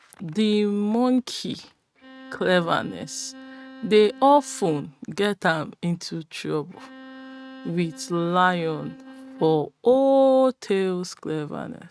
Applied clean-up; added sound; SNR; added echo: neural mask model RNNoise.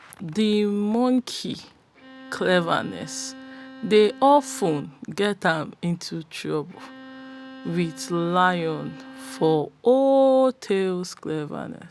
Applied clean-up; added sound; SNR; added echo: none; Bowed string instrument; 19 dB; none.